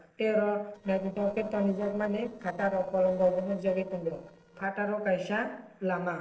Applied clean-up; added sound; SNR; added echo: neural separator model SepFormer DNS4.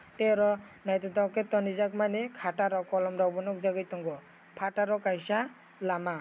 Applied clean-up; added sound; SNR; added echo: none; none; none; none.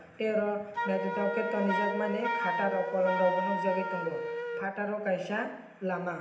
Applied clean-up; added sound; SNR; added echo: none; Wind instrument, woodwind instrument; 3 dB; reverberation time 0.8 s.